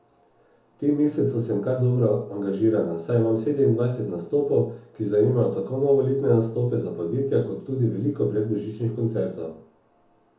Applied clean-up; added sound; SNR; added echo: none; none; none; reverberation time 0.6 s.